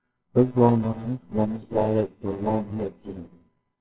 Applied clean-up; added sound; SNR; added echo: neural separator model SepFormer WHAMR!.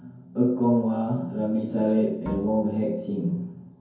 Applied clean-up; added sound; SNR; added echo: none; Bowed string instrument; 16 dB; reverberation time 0.9 s.